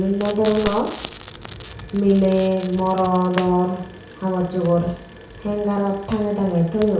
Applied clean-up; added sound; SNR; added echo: none; Frying (food); 12 dB; reverberation time 0.6 s.